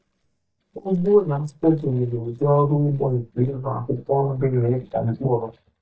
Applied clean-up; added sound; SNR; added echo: neural mask model DeepFilterNet 3.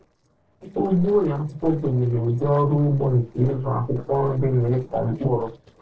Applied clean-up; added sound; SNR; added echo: neural separator model SepFormer DNS4.